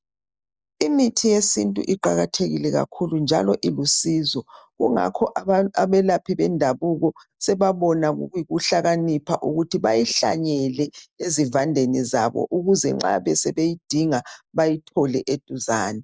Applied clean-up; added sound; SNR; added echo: neural mask model Resemble Enhance denoiser.